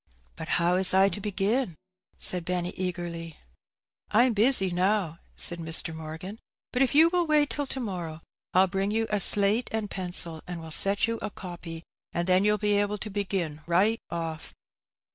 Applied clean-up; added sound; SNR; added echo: neural separator model SepFormer DNS4.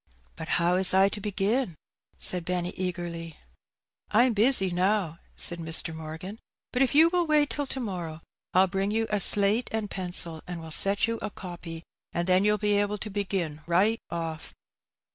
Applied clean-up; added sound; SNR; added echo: none; none; none; none.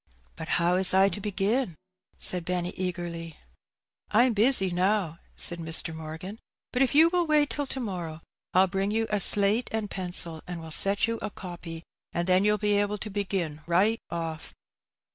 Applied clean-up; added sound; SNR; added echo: none; Snare drum; 19 dB; none.